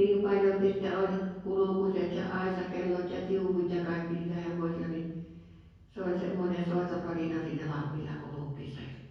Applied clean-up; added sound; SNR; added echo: none; none; none; reverberation time 1.3 s.